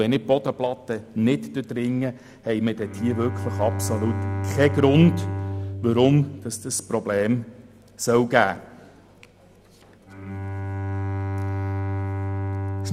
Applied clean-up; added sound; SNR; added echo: none; Bowed string instrument; 6 dB; none.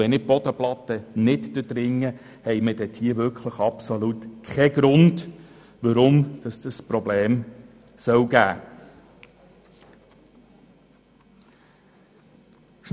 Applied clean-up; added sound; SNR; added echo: none; none; none; none.